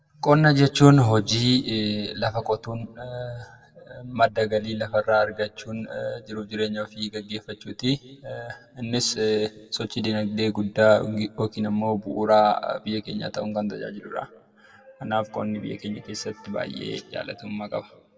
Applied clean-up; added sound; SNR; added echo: none; none; none; reverberation time 1.2 s.